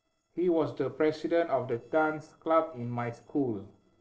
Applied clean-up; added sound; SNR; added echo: neural separator model SepFormer DNS4.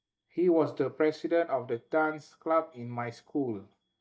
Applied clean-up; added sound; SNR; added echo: neural mask model DeepFilterNet 3.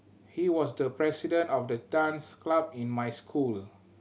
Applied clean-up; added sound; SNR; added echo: none; none; none; none.